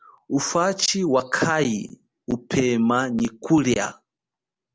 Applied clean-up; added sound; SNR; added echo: none; none; none; none.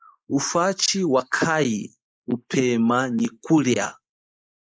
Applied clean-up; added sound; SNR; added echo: neural mask model Resemble Enhance denoiser.